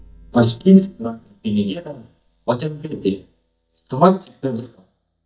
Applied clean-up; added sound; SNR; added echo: neural mask model DeepFilterNet 3.